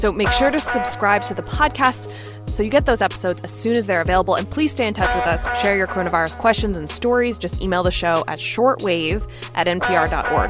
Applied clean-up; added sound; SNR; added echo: none; Guitar; 9 dB; none.